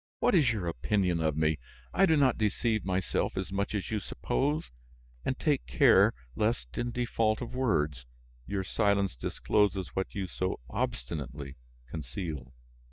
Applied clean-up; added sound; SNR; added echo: neural mask model DeepFilterNet 3.